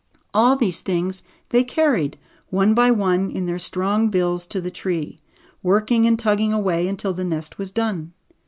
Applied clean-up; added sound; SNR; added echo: none; none; none; none.